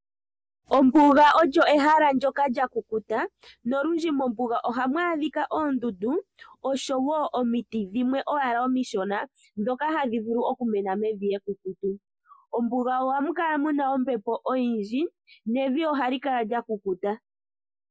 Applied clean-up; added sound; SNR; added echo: none; none; none; none.